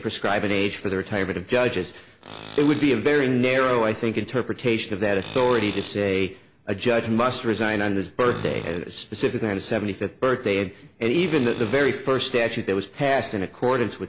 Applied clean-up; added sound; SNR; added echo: none; Tools; 18 dB; none.